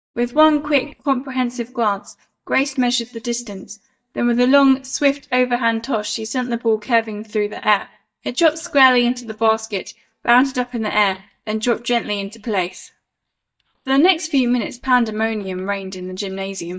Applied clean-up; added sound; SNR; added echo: neural mask model DeepFilterNet 3.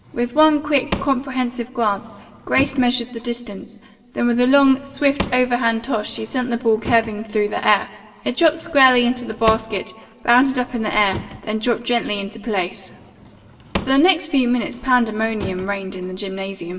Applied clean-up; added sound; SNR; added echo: none; Drawer open or close / Wood; 15 dB; reverberation time 1.7 s.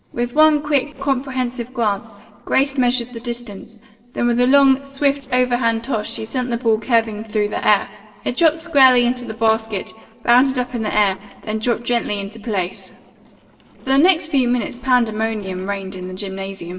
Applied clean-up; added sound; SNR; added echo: neural separator model SepFormer DNS4.